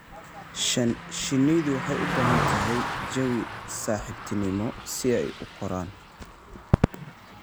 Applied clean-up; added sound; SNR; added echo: none; Crackle + Car passing by; 2 dB; none.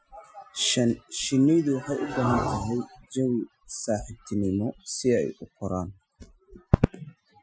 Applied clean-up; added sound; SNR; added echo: classical method Wiener filter.